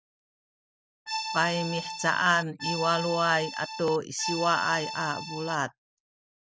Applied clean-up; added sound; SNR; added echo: none; Accordion; 6 dB; none.